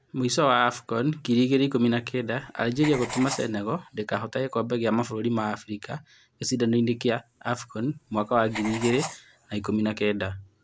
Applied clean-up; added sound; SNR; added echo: none; Writing; 15 dB; none.